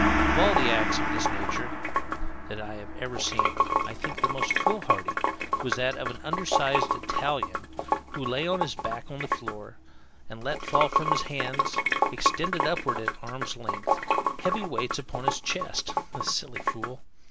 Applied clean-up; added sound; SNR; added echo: none; Sink (filling or washing) / Water + Gong; -4 dB; none.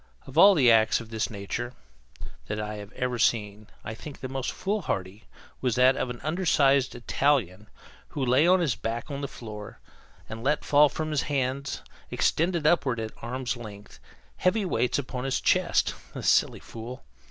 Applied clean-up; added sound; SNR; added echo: none; none; none; none.